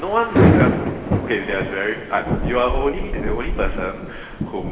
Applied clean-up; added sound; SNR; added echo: none; Thunder / Rain; -3 dB; reverberation time 1.3 s.